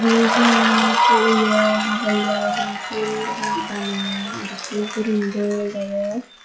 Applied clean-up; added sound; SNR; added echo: classical method log-MMSE.